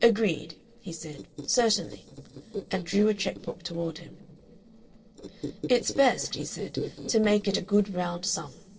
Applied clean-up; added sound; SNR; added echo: neural separator model SepFormer DNS4.